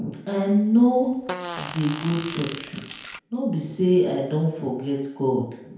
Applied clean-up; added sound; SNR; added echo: none; Fart; 11 dB; reverberation time 0.9 s.